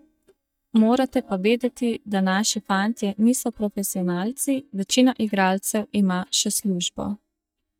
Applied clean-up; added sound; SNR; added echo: neural mask model DeepFilterNet 3.